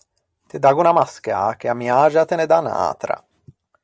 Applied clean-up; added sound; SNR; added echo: none; none; none; none.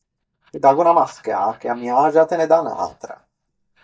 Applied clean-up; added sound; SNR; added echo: neural mask model DeepFilterNet 3.